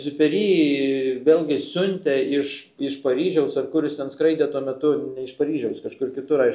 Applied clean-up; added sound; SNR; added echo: none; none; none; none.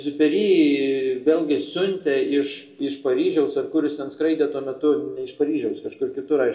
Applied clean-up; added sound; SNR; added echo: none; none; none; reverberation time 0.8 s.